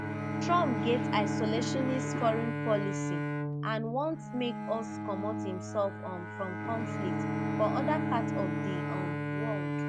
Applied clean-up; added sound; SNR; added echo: none; Bowed string instrument + Bowed string instrument; -1 dB; none.